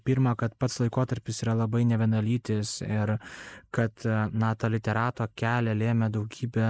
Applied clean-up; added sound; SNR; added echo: neural mask model Resemble Enhance denoiser.